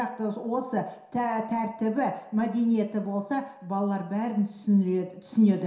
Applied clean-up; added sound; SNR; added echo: none; none; none; reverberation time 0.7 s.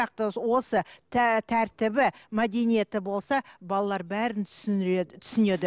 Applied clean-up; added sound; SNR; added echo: none; none; none; none.